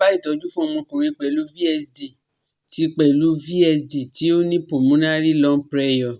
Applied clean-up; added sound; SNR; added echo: none; none; none; none.